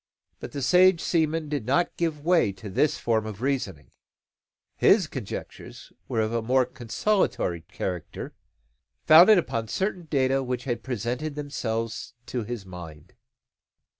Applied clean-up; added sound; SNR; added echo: none; none; none; none.